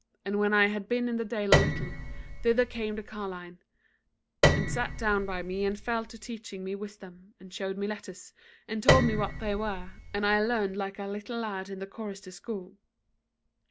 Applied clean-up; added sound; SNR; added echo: none; Piano; -2 dB; none.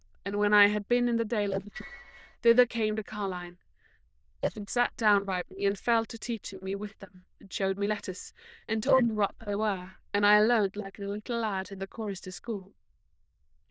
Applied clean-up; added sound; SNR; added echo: neural diffusion model UNIVERSE++.